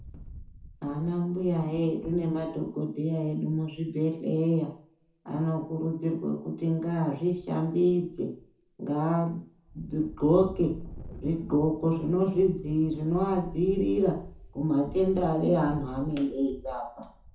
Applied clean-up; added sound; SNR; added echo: none; Wind; 18 dB; reverberation time 0.6 s.